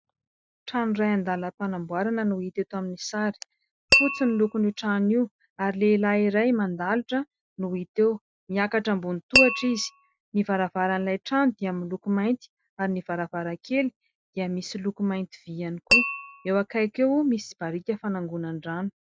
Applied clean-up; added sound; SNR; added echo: classical method Wiener filter.